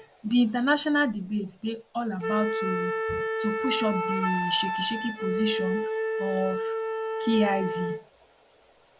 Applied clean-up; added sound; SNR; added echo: none; Wind instrument, woodwind instrument; 2 dB; none.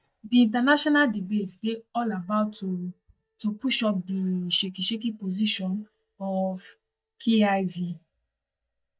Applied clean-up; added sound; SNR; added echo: neural mask model DeepFilterNet 3.